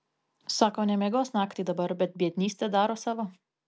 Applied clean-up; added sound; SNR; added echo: none; none; none; none.